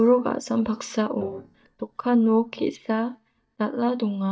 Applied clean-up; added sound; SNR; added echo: neural mask model DeepFilterNet 3.